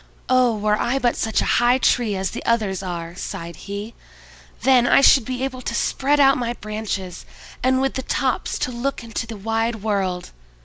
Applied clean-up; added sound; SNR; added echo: none; none; none; none.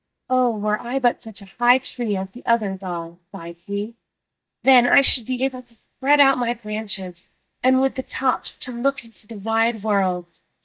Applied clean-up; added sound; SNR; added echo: neural mask model DeepFilterNet 3.